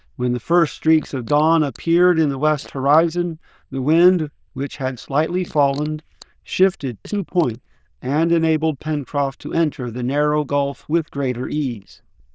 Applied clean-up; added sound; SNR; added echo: neural diffusion model UNIVERSE++.